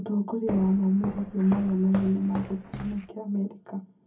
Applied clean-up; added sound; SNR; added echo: none; Walk, footsteps; 13 dB; reverberation time 0.3 s.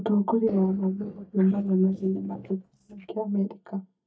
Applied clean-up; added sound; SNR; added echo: neural mask model DeepFilterNet 3.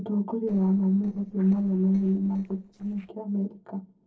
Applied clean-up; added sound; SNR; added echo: neural separator model SepFormer DNS4.